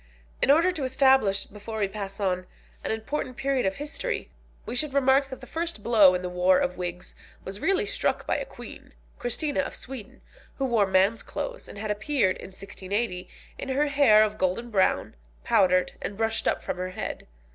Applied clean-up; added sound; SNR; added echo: none; none; none; none.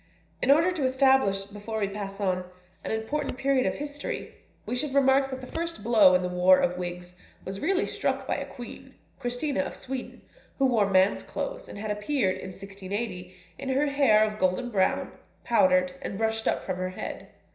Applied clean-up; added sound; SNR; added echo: none; Scissors; 17 dB; reverberation time 0.5 s.